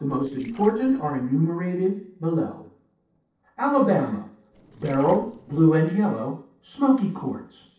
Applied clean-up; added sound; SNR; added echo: neural separator model SepFormer DNS4.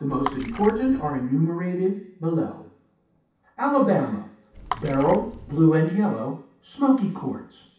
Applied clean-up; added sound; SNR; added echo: none; Water / Splash, splatter; 13 dB; reverberation time 0.7 s.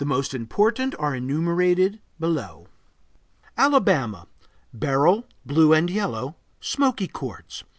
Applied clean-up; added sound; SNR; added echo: none; none; none; none.